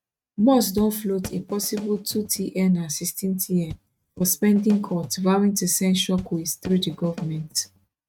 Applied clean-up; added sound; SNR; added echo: neural mask model RNNoise.